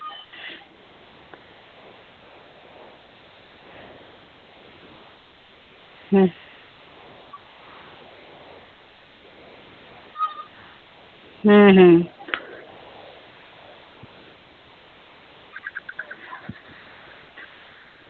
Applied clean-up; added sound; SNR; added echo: none; none; none; none.